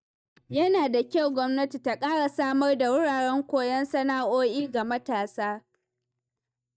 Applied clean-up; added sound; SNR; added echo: neural mask model DeepFilterNet 3.